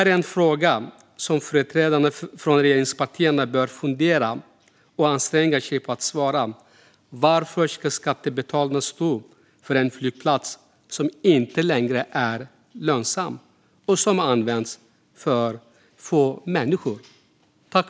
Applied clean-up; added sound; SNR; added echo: none; none; none; none.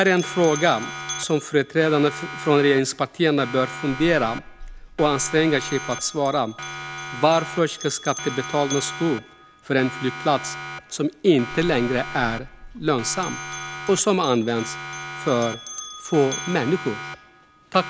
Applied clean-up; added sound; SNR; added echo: none; Siren + Bell; 11 dB; none.